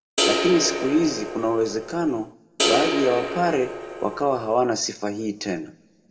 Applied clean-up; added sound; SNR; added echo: none; Crash cymbal; 2 dB; reverberation time 0.8 s.